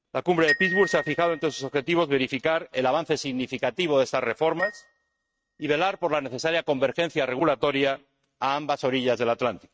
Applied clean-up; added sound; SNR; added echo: neural mask model RNNoise.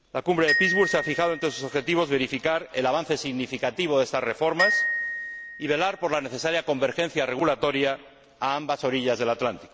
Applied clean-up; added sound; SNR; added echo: none; Glockenspiel; 5 dB; none.